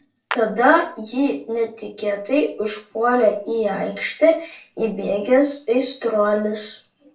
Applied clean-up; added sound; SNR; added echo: neural separator model SepFormer DNS4.